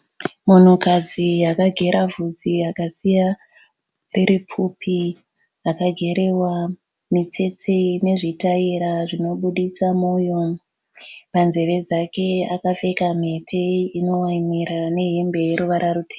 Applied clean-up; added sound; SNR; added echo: none; none; none; none.